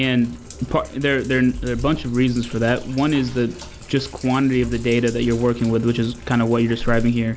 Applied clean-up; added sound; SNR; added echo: none; Sink (filling or washing); 12 dB; none.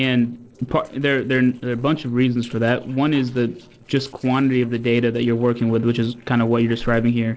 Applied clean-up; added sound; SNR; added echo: neural separator model SepFormer DNS4.